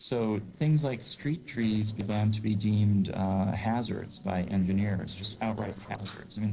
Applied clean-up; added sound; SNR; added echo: neural separator model SepFormer DNS4.